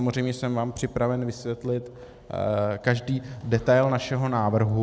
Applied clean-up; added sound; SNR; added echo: none; none; none; none.